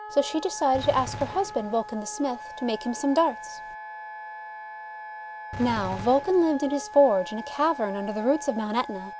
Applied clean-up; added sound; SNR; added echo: none; Gunshot, gunfire + Wind instrument, woodwind instrument; 12 dB; none.